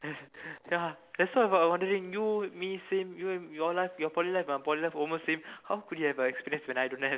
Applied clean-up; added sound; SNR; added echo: none; none; none; none.